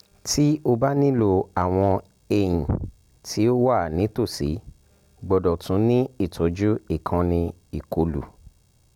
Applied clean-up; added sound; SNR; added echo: none; none; none; none.